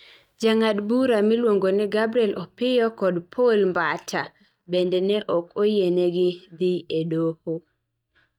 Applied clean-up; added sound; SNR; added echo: neural mask model DeepFilterNet 3.